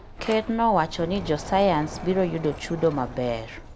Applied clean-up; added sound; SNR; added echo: none; Sliding door; 13 dB; none.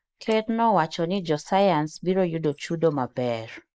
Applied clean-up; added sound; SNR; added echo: neural mask model Resemble Enhance denoiser.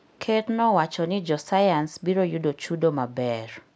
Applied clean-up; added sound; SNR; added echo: none; none; none; none.